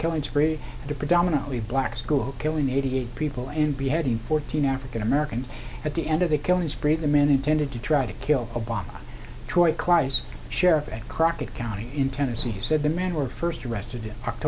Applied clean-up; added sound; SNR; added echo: none; none; none; none.